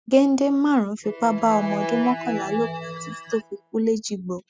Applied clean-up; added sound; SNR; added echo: classical method spectral subtraction.